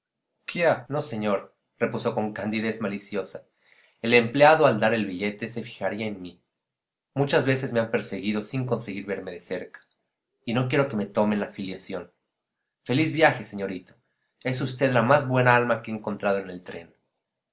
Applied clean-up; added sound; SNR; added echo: none; none; none; none.